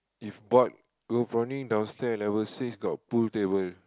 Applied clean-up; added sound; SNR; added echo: none; none; none; none.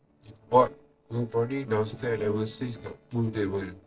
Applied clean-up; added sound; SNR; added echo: neural separator model SepFormer DNS4.